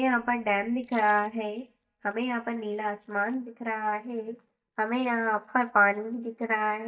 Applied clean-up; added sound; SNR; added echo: neural mask model DeepFilterNet 3.